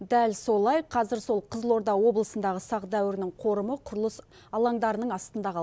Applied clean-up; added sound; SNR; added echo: none; none; none; none.